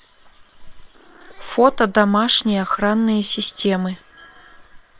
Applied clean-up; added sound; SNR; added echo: neural separator model SepFormer WHAM!.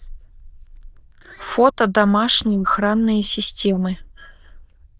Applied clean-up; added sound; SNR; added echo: neural diffusion model UNIVERSE++.